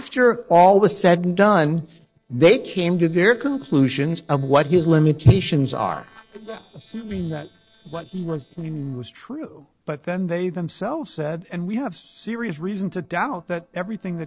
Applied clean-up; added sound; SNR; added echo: neural separator model SepFormer DNS4.